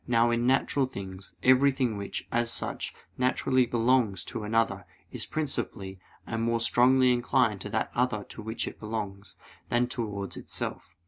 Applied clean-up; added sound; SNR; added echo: none; none; none; none.